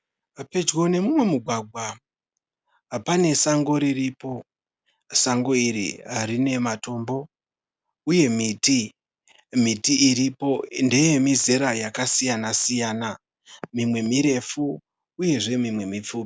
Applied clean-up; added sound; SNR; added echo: none; none; none; none.